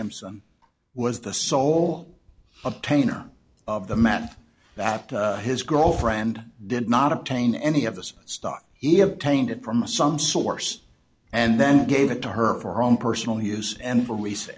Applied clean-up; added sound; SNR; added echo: none; none; none; none.